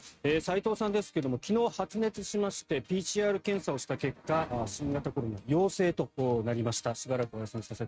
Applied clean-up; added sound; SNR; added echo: neural mask model RNNoise.